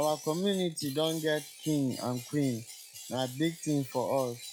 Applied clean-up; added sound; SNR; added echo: classical method log-MMSE.